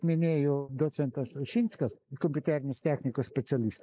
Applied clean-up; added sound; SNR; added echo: neural mask model Resemble Enhance denoiser.